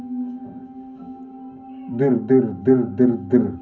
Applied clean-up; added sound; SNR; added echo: none; Organ; 18 dB; reverberation time 0.3 s.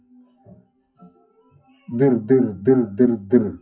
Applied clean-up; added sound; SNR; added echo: classical method WPE with log-MMSE.